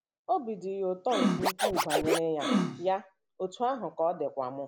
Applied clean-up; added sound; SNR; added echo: none; Scratching (performance technique); -2 dB; none.